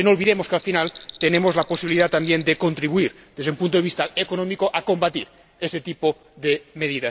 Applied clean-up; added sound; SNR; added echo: none; Bell; 18 dB; none.